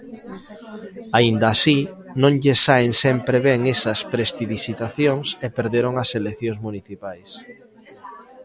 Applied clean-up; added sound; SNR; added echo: none; none; none; none.